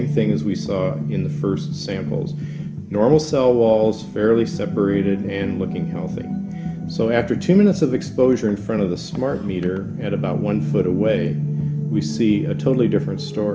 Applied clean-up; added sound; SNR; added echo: none; none; none; none.